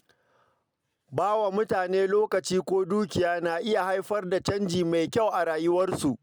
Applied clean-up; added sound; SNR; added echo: none; none; none; none.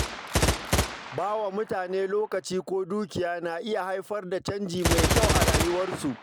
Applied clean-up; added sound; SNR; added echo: none; Gunshot, gunfire; -1 dB; none.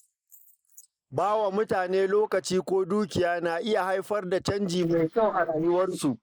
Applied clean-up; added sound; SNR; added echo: neural mask model Resemble Enhance denoiser.